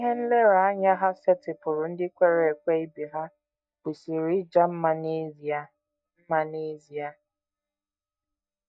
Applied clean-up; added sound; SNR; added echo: neural mask model DeepFilterNet 3.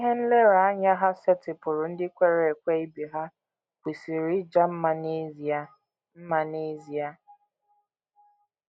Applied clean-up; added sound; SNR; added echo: none; none; none; none.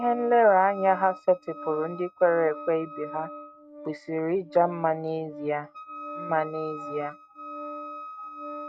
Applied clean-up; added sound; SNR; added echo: neural mask model RNNoise.